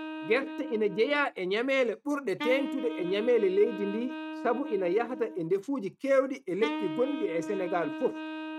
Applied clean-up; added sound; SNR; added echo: neural mask model RNNoise.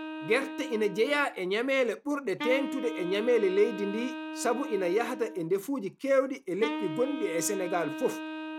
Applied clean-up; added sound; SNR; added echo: none; Wind instrument, woodwind instrument; 9 dB; none.